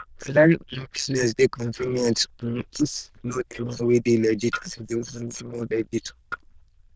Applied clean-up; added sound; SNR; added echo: neural diffusion model UNIVERSE++.